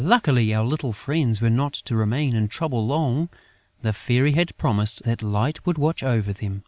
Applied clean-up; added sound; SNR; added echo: none; none; none; none.